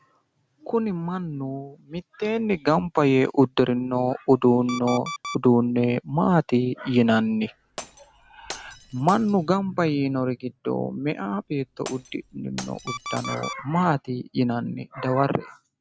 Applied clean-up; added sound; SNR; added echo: none; Alarm + Glass; 15 dB; none.